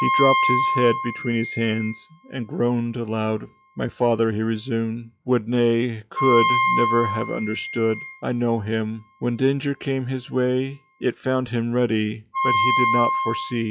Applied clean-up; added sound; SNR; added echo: classical method log-MMSE.